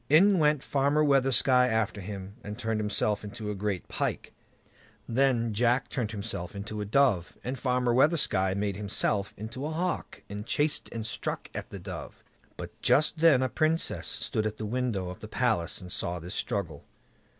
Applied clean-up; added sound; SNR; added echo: none; none; none; none.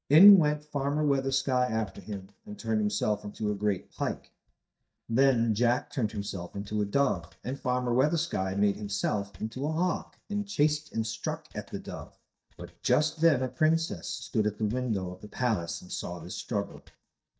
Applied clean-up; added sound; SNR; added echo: neural mask model DeepFilterNet 3.